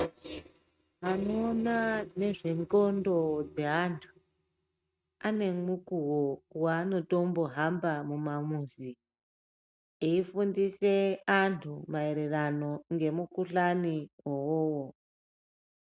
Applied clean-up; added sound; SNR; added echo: neural mask model RNNoise.